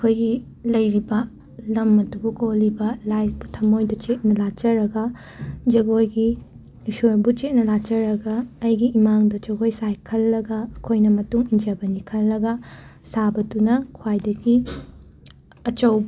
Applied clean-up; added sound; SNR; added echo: none; none; none; none.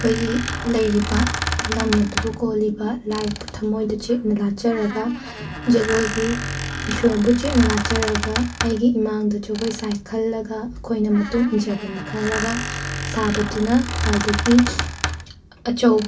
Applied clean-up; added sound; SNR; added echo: none; Squeak; 6 dB; reverberation time 0.2 s.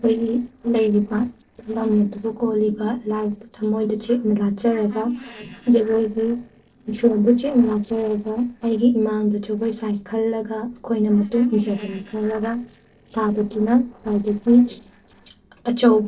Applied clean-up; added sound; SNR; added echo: neural separator model SepFormer DNS4.